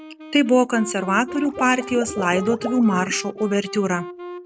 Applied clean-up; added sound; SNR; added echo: none; Wind instrument, woodwind instrument + Water / Liquid; 12 dB; none.